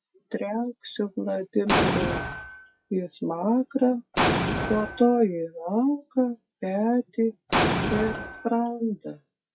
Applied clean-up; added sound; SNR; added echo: classical method log-MMSE.